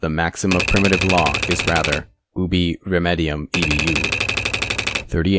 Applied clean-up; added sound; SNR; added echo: none; Typewriter; 2 dB; none.